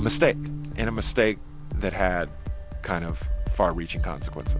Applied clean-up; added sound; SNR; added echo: none; Tick; 12 dB; none.